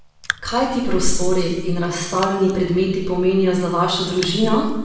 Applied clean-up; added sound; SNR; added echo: none; Raindrop; 18 dB; reverberation time 1.1 s.